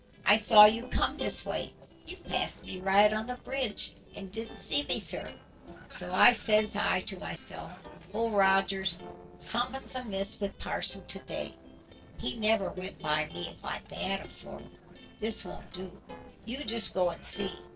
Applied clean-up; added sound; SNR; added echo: neural separator model SepFormer DNS4.